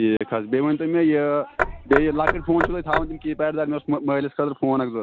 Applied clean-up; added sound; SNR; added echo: none; Knock / Wood; 5 dB; none.